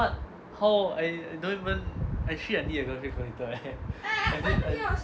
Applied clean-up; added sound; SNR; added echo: none; none; none; none.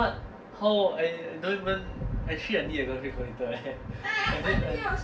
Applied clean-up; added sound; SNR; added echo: none; none; none; reverberation time 0.3 s.